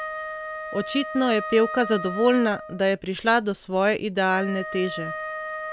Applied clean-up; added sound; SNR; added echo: none; Wind instrument, woodwind instrument; 10 dB; none.